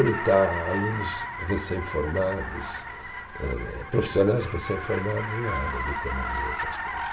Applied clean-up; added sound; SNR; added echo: none; Car; 6 dB; reverberation time 0.2 s.